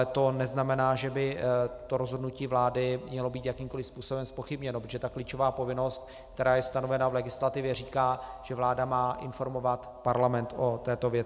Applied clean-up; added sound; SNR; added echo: none; none; none; none.